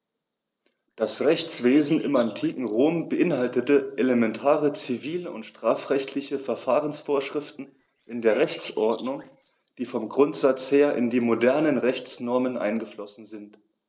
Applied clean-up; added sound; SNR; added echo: neural separator model SepFormer DNS4.